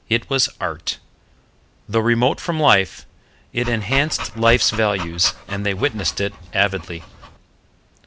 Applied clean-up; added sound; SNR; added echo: none; Dog; 10 dB; none.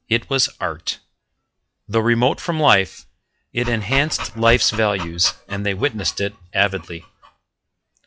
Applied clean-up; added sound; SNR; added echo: classical method log-MMSE.